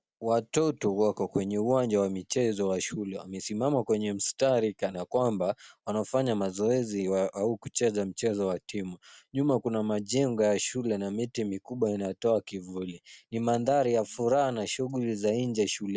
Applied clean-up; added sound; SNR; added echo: none; none; none; none.